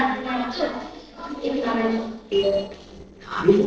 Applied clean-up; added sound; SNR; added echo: neural separator model SepFormer DNS4.